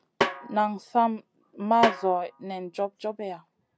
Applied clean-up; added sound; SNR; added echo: none; Snare drum; 5 dB; none.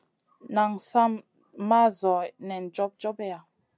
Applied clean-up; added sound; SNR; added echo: none; none; none; none.